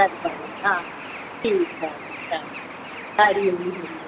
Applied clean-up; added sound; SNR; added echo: none; Bird; 11 dB; none.